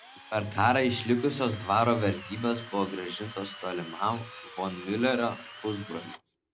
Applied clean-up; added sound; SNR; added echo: none; Drill; 16 dB; none.